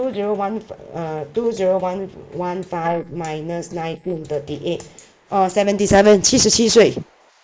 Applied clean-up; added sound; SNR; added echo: neural mask model Resemble Enhance denoiser.